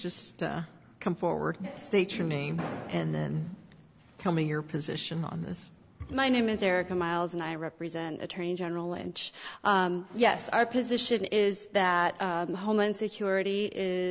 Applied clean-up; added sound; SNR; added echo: none; none; none; none.